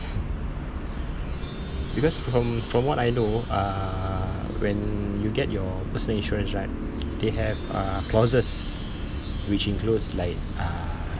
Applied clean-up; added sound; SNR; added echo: none; Chime; 13 dB; none.